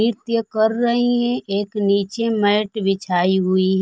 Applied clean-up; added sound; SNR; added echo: none; none; none; none.